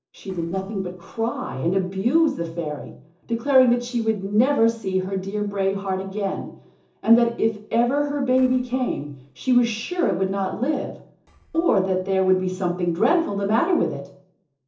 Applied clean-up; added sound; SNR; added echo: neural separator model SepFormer DNS4.